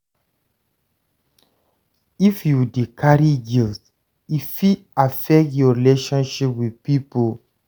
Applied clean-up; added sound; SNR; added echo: none; none; none; none.